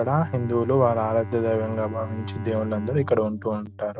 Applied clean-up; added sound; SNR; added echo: none; Bowed string instrument; 11 dB; none.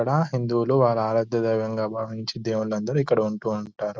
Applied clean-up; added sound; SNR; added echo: none; none; none; none.